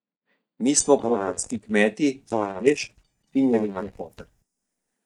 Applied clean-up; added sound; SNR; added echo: neural mask model DeepFilterNet 3.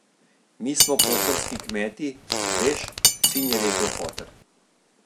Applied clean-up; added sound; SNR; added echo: none; Cutlery, silverware + Fart; -5 dB; none.